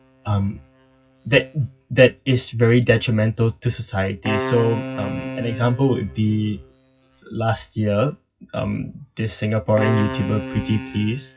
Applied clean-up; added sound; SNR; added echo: classical method WPE with log-MMSE.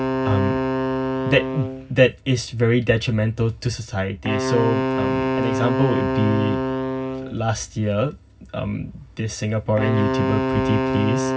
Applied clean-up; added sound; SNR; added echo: none; Wind instrument, woodwind instrument; 2 dB; reverberation time 0.4 s.